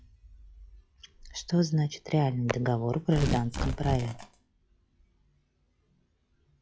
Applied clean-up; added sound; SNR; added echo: classical method log-MMSE.